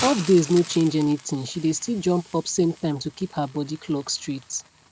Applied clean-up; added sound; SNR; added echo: none; Hiss; 16 dB; none.